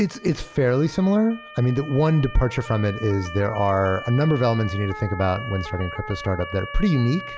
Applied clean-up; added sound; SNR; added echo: none; Motor vehicle (road) / Siren; 14 dB; none.